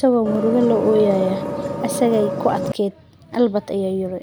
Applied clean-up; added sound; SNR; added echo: none; Vehicle; 5 dB; none.